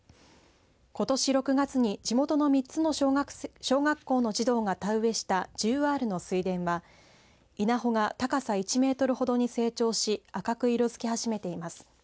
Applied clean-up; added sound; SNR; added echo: none; none; none; none.